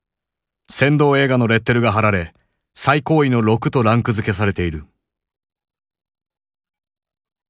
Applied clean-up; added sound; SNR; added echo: none; none; none; none.